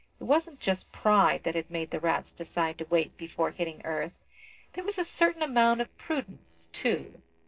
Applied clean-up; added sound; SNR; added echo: neural separator model SepFormer DNS4.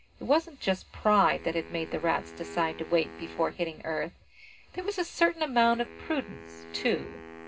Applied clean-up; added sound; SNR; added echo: none; Wind instrument, woodwind instrument; 17 dB; reverberation time 0.2 s.